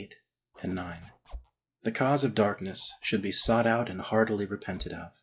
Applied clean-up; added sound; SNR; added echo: classical method log-MMSE.